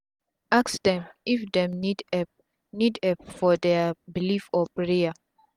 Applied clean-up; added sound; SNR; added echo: none; none; none; none.